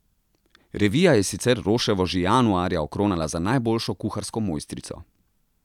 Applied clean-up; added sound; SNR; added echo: none; none; none; none.